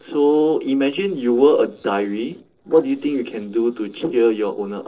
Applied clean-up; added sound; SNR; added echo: neural separator model SepFormer DNS4.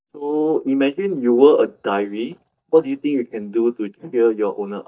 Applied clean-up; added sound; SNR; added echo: neural mask model DeepFilterNet 3.